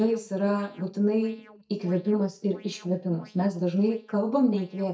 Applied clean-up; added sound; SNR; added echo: neural mask model DeepFilterNet 3.